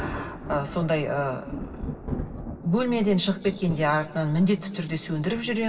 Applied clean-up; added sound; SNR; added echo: none; Thunder; 11 dB; reverberation time 2.1 s.